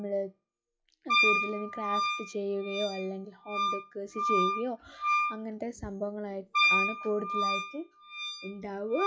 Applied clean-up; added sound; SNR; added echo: classical method log-MMSE.